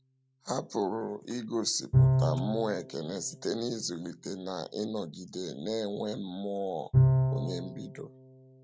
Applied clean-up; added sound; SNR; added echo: none; Bowed string instrument; -3 dB; none.